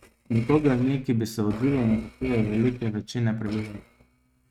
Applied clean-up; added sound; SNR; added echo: neural mask model RNNoise.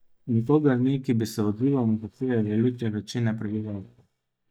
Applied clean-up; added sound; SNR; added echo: neural mask model DeepFilterNet 3.